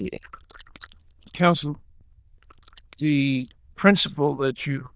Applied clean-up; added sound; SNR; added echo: neural diffusion model UNIVERSE++.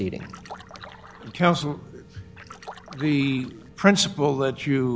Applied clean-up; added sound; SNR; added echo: none; Splash, splatter; 19 dB; none.